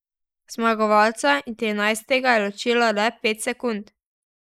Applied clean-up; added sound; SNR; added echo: neural mask model Resemble Enhance denoiser.